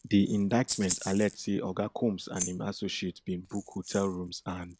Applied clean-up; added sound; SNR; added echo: none; Rattle (instrument); 11 dB; none.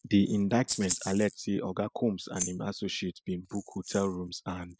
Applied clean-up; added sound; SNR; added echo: classical method spectral subtraction.